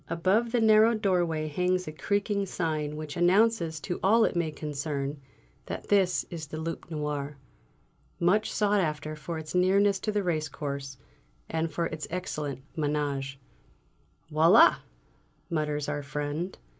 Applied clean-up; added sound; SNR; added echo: none; none; none; none.